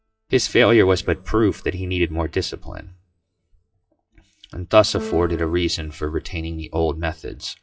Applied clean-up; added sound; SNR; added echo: classical method WPE with log-MMSE.